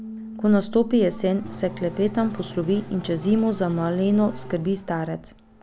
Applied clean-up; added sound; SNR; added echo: none; Piano + Race car, auto racing / Engine starting; 15 dB; none.